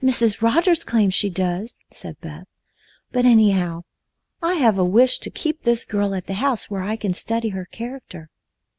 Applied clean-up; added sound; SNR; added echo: none; none; none; none.